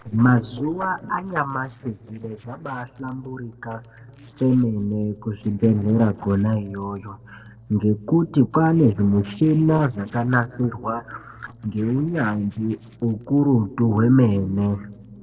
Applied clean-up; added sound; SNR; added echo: neural separator model SepFormer DNS4.